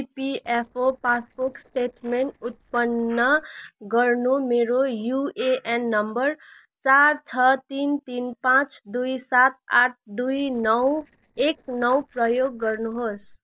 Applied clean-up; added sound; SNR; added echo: neural separator model SepFormer DNS4.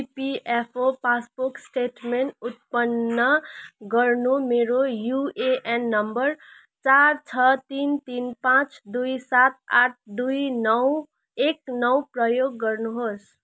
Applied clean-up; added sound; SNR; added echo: none; none; none; none.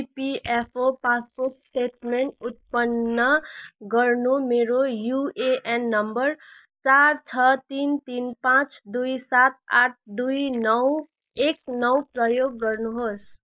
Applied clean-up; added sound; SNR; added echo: neural mask model Resemble Enhance denoiser.